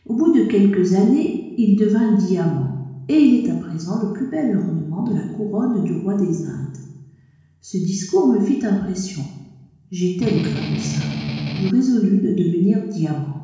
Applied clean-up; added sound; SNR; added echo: none; Strum; 5 dB; reverberation time 1.1 s.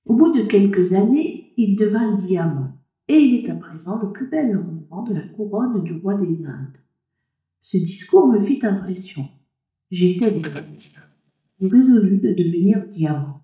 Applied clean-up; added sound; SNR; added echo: neural mask model DeepFilterNet 3.